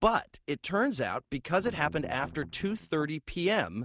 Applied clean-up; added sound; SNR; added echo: neural mask model DeepFilterNet 3.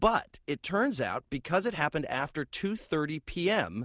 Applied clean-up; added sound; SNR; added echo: none; none; none; none.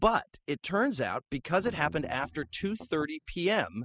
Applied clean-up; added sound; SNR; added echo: classical method spectral subtraction.